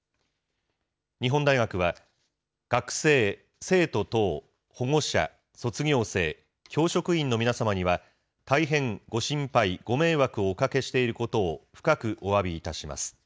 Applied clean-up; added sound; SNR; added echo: none; none; none; none.